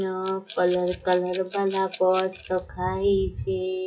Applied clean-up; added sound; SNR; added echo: classical method WPE with log-MMSE.